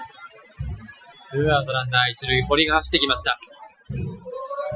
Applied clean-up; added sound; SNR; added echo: classical method Wiener filter.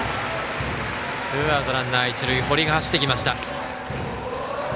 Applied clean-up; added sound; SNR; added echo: none; Wind instrument, woodwind instrument; 16 dB; none.